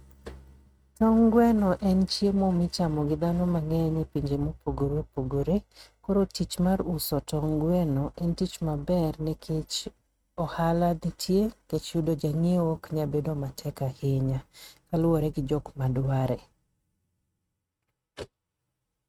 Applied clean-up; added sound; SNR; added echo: neural mask model RNNoise.